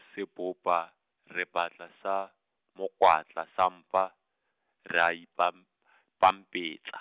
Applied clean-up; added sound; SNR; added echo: none; none; none; none.